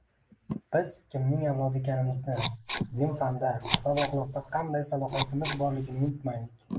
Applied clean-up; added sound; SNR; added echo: neural mask model Resemble Enhance denoiser.